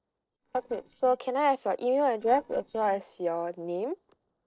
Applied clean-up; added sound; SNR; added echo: neural separator model SepFormer DNS4.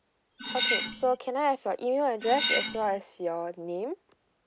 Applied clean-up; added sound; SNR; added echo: none; Cutlery, silverware; 0 dB; none.